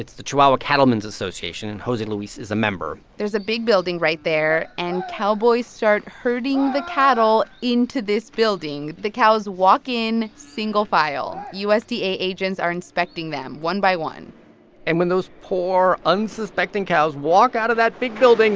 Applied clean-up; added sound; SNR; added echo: none; none; none; none.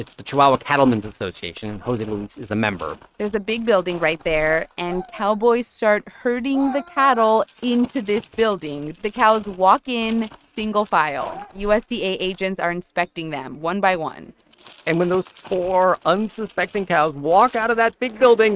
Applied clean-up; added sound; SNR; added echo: neural mask model RNNoise.